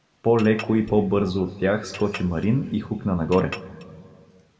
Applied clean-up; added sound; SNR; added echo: none; Chink, clink; 18 dB; reverberation time 1.9 s.